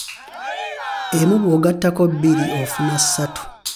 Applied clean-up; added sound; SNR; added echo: none; Cheering; 10 dB; none.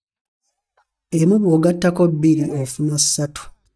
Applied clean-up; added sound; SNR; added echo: neural mask model DeepFilterNet 3.